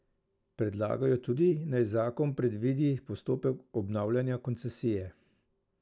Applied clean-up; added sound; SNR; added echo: none; none; none; none.